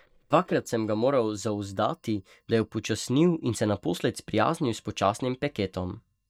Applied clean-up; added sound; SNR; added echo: neural mask model DeepFilterNet 3.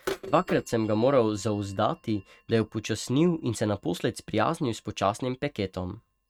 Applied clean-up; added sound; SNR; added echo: neural mask model RNNoise.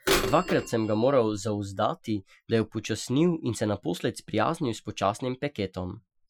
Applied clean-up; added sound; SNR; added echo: classical method Wiener filter.